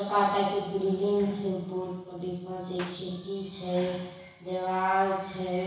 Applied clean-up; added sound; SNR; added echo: none; Clapping; 15 dB; reverberation time 1.1 s.